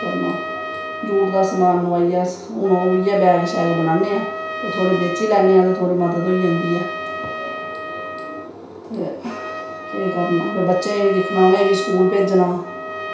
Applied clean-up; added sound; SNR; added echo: none; Trumpet; 10 dB; reverberation time 0.6 s.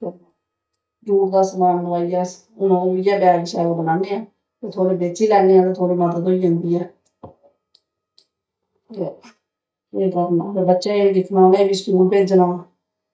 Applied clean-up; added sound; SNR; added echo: neural mask model DeepFilterNet 3.